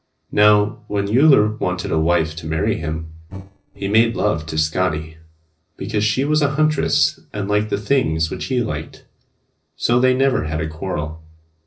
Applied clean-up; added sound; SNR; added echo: neural separator model SepFormer DNS4.